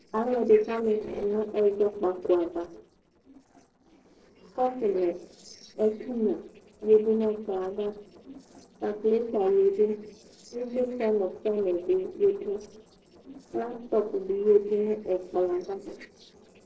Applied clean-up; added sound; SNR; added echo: neural separator model SepFormer DNS4.